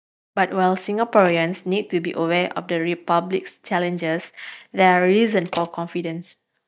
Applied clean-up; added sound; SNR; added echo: neural mask model DeepFilterNet 3.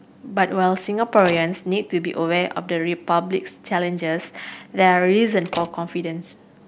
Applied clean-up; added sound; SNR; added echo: none; Slam; 16 dB; none.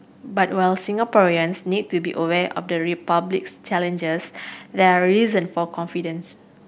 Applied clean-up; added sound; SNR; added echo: none; none; none; none.